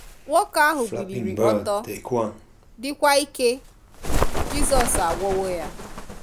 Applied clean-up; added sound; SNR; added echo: none; Bird; 2 dB; none.